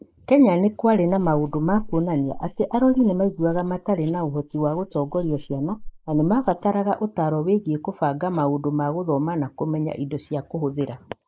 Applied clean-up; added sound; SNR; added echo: neural mask model Resemble Enhance denoiser.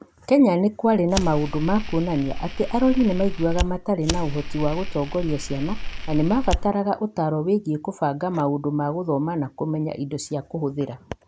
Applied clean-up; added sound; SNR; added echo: none; Fire; 4 dB; none.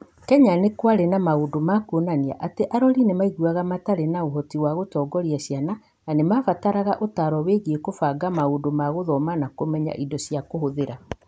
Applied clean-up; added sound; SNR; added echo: none; none; none; none.